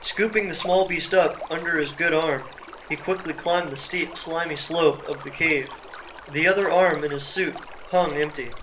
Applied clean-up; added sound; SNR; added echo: none; Stream; 15 dB; reverberation time 0.3 s.